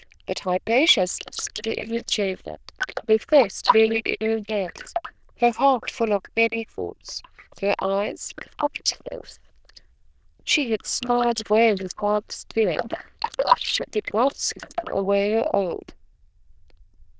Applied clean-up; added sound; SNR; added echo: neural diffusion model UNIVERSE++.